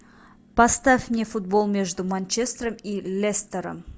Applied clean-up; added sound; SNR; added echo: none; none; none; none.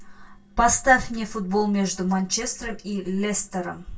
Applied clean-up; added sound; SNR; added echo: none; none; none; reverberation time 0.2 s.